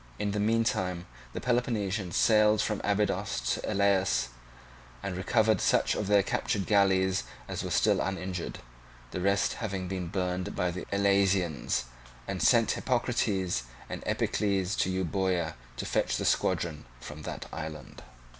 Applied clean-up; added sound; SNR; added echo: none; none; none; none.